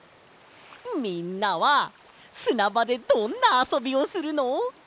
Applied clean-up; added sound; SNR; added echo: none; none; none; none.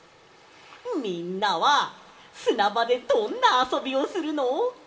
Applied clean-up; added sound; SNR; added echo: none; none; none; reverberation time 1.7 s.